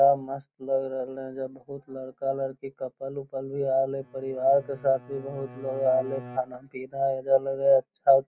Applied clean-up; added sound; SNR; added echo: none; Bowed string instrument; 18 dB; none.